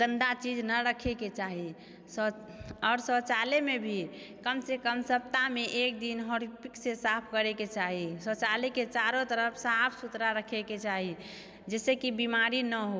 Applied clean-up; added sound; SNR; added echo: none; none; none; none.